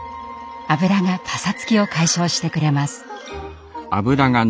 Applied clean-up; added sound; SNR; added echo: none; none; none; none.